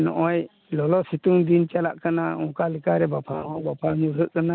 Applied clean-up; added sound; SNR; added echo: none; none; none; none.